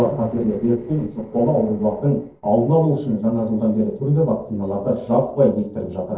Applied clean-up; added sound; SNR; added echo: neural separator model SepFormer DNS4.